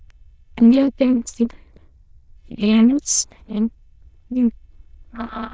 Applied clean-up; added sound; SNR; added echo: neural diffusion model UNIVERSE++.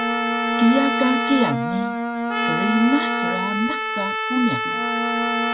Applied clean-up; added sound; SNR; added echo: none; Bowed string instrument + Trumpet; -1 dB; none.